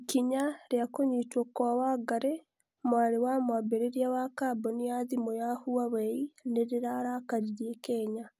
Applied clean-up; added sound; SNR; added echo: none; none; none; none.